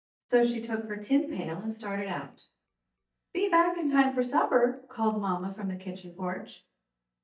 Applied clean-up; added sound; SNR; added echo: neural mask model DeepFilterNet 3.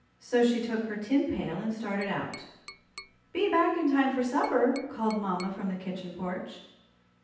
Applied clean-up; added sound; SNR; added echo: none; Tap; 19 dB; reverberation time 0.9 s.